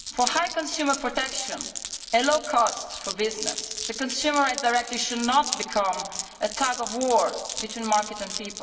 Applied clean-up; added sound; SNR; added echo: none; Glass; 8 dB; reverberation time 1.7 s.